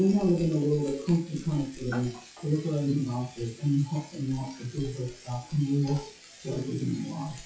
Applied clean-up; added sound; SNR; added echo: classical method WPE with log-MMSE.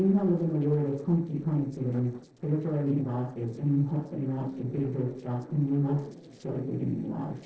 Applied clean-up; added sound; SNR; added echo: neural separator model SepFormer DNS4.